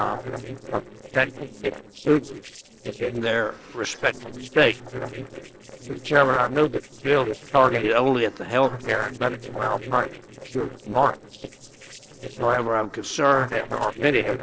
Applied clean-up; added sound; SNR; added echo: neural separator model SepFormer DNS4.